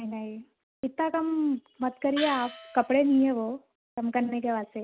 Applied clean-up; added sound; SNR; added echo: none; Gong; 10 dB; none.